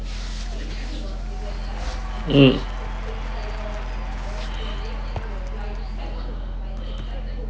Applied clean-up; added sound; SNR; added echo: none; Applause / Crowd / Cheering; 17 dB; none.